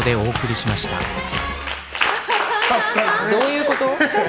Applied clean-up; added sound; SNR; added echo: none; none; none; none.